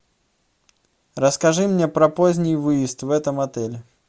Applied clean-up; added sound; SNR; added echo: none; none; none; none.